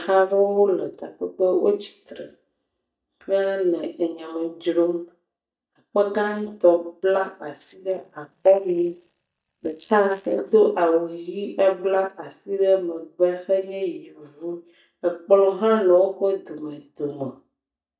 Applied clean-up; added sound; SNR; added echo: neural mask model DeepFilterNet 3.